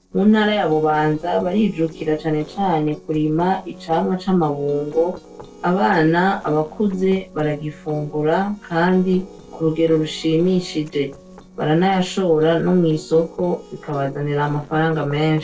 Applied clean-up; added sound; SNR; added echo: neural separator model SepFormer DNS4.